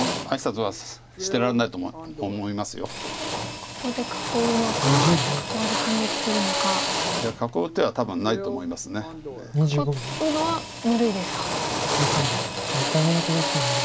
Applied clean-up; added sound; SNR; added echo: none; Drill; 2 dB; none.